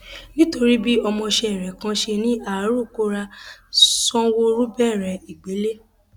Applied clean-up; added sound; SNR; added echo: none; none; none; none.